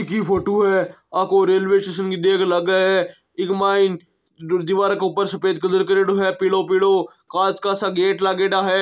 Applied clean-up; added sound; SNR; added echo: none; none; none; none.